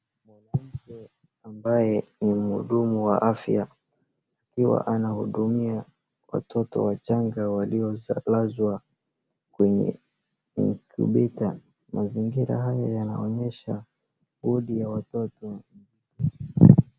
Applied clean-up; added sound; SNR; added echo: none; none; none; none.